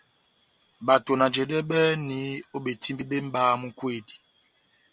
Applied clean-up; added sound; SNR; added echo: none; none; none; none.